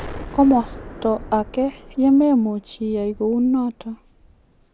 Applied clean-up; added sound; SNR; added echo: none; Explosion; 17 dB; none.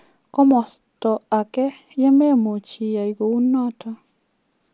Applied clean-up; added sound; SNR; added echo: none; none; none; none.